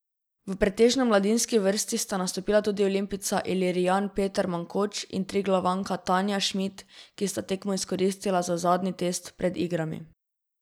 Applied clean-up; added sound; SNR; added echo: none; none; none; none.